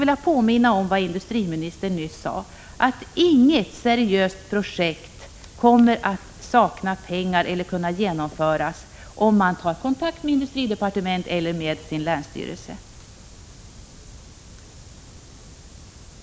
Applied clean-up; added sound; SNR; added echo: none; none; none; none.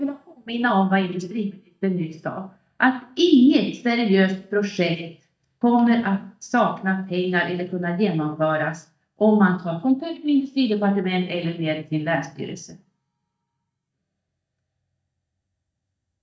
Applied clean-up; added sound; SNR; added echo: neural mask model DeepFilterNet 3.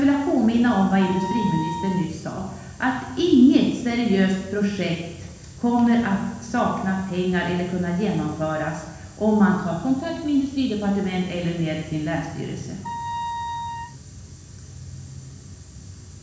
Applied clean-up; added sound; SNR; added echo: none; Wind instrument, woodwind instrument; 8 dB; reverberation time 1.1 s.